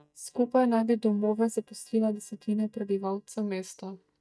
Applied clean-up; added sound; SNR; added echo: neural mask model DeepFilterNet 3.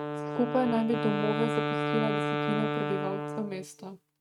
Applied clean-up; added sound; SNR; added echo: neural mask model RNNoise.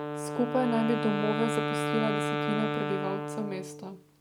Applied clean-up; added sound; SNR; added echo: none; Wind instrument, woodwind instrument; 0 dB; none.